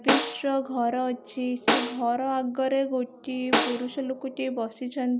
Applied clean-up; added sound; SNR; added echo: none; Snare drum; 2 dB; none.